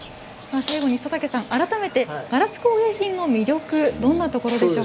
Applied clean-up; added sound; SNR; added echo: none; Bird vocalization, bird call, bird song; 17 dB; none.